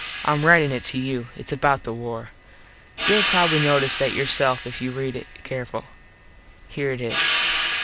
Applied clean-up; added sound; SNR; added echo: none; Cymbal; 2 dB; none.